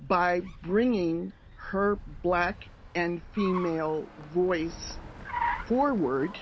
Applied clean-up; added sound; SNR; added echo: none; Car; 11 dB; none.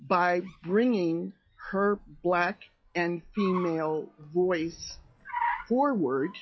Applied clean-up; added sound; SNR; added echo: classical method log-MMSE.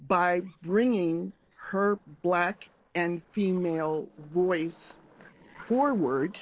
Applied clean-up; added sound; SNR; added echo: neural separator model SepFormer DNS4.